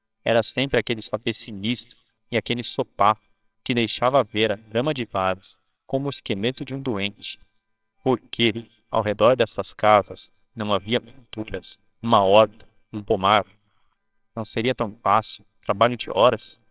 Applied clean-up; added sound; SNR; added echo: neural separator model SepFormer WHAMR!.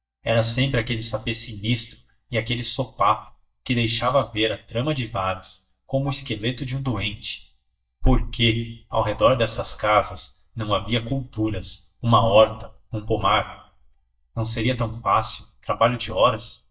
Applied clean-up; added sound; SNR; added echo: neural mask model DeepFilterNet 3.